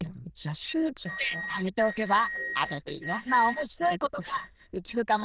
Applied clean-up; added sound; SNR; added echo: neural diffusion model UNIVERSE++.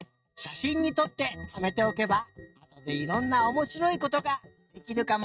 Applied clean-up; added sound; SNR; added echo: neural mask model RNNoise.